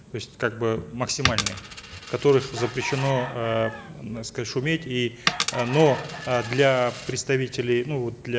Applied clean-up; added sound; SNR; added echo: none; Coin (dropping) + Chicken, rooster; 9 dB; none.